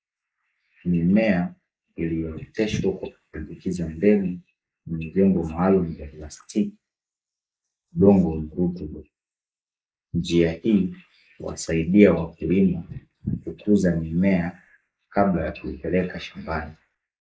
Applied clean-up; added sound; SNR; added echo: neural mask model Resemble Enhance denoiser.